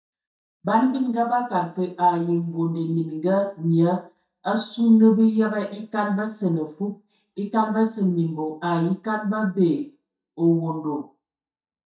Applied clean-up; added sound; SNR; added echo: neural mask model DeepFilterNet 3.